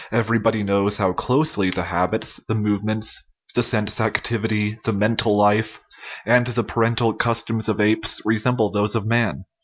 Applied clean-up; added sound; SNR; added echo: none; none; none; none.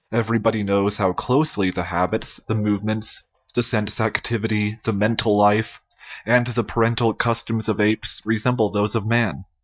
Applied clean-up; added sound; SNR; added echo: neural mask model DeepFilterNet 3.